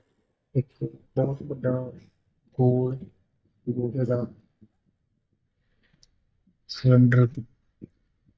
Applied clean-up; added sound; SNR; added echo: neural mask model DeepFilterNet 3.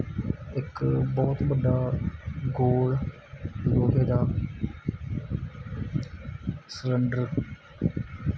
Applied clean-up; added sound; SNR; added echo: none; none; none; none.